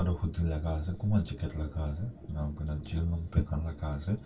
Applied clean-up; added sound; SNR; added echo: none; Wind instrument, woodwind instrument; 18 dB; reverberation time 0.1 s.